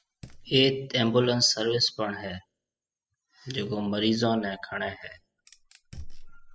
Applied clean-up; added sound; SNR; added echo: classical method spectral subtraction.